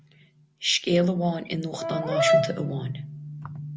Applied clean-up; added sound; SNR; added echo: none; Brass instrument; -2 dB; none.